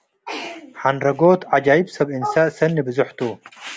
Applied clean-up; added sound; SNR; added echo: none; none; none; none.